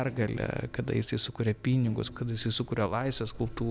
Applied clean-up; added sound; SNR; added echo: none; Thump, thud; 20 dB; none.